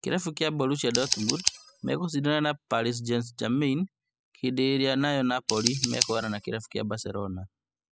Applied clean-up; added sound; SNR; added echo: classical method spectral subtraction.